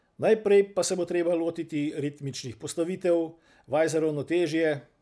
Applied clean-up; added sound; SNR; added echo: none; none; none; none.